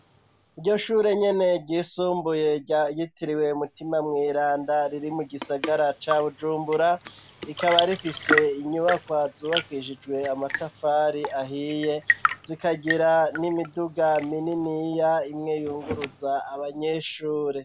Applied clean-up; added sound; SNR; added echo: none; Tap / Fill (with liquid) / Trickle, dribble / Chirp, tweet / Engine; 9 dB; none.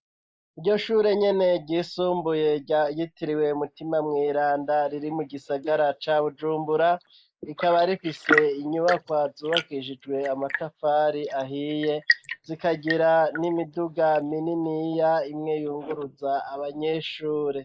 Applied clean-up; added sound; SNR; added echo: neural mask model Resemble Enhance denoiser.